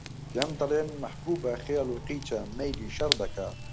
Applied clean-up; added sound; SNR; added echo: none; Fire / Rain; 4 dB; none.